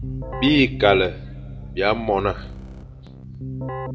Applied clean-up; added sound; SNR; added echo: none; Keyboard (musical); 10 dB; reverberation time 1.0 s.